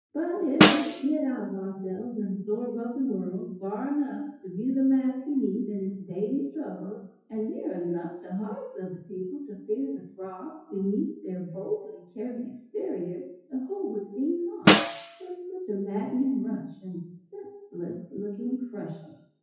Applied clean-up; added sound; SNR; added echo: classical method WPE with log-MMSE.